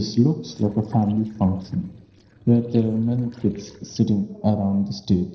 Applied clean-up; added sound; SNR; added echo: neural separator model SepFormer DNS4.